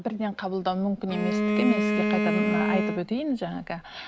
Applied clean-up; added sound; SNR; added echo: none; Bowed string instrument; -2 dB; none.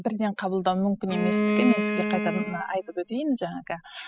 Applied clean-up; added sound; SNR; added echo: classical method spectral subtraction.